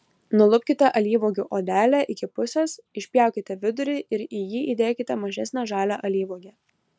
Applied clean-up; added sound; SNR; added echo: none; none; none; none.